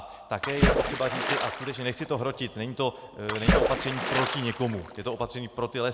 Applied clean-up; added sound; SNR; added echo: none; Splash, splatter; -2 dB; none.